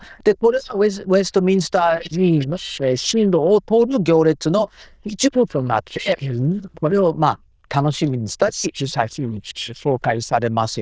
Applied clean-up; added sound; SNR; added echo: neural diffusion model UNIVERSE++.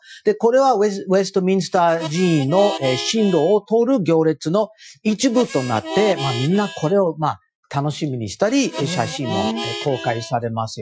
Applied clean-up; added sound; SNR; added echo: classical method Wiener filter.